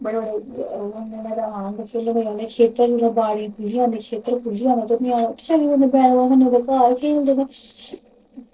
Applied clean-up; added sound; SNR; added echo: neural separator model SepFormer DNS4.